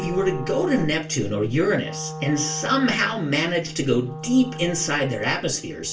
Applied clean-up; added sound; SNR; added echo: none; Wind instrument, woodwind instrument; 12 dB; reverberation time 0.3 s.